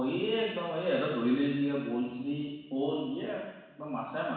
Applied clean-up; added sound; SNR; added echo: none; none; none; reverberation time 1.1 s.